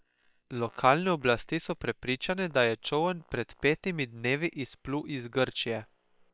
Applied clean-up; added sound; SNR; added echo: neural separator model SepFormer WHAM!.